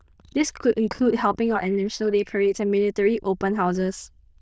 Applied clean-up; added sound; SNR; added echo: neural diffusion model UNIVERSE++.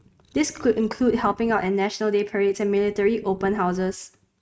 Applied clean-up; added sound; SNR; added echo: neural mask model RNNoise.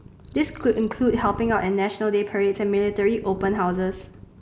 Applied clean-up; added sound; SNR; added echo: none; Purr; 16 dB; none.